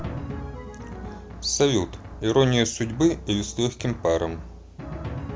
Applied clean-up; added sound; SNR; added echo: none; Drum; 11 dB; none.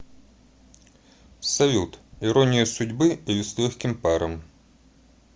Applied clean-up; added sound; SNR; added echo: none; none; none; none.